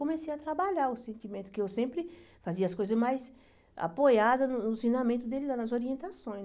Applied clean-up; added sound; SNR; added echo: none; none; none; none.